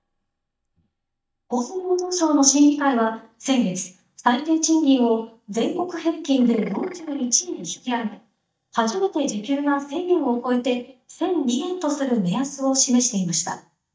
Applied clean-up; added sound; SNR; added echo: neural mask model DeepFilterNet 3.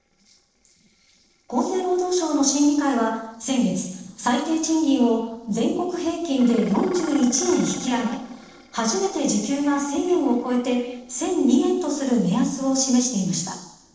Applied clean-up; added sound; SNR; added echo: neural separator model SepFormer DNS4.